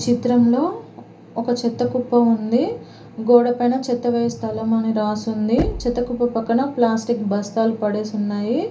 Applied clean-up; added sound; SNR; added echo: none; Knock; 11 dB; reverberation time 0.3 s.